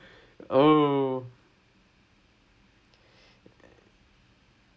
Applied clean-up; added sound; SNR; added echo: none; none; none; none.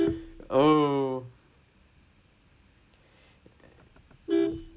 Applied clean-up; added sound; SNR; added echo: none; Vehicle horn, car horn, honking; 4 dB; none.